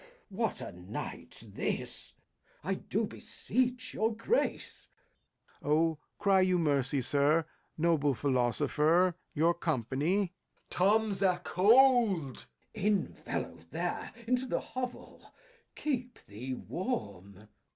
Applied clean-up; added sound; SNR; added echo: none; none; none; none.